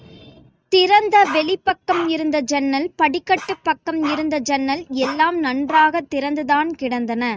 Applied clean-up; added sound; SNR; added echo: neural mask model RNNoise.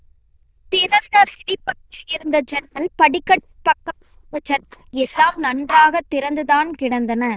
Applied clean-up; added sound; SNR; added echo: neural diffusion model UNIVERSE++.